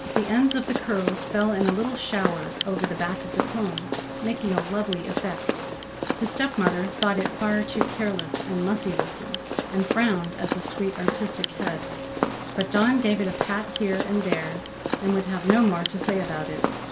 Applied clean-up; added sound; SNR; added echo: none; Walk, footsteps; 3 dB; reverberation time 0.2 s.